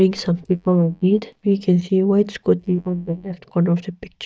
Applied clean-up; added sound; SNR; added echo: neural mask model DeepFilterNet 3.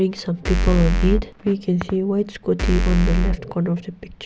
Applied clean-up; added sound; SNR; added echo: none; Bass drum / Keyboard (musical); -3 dB; none.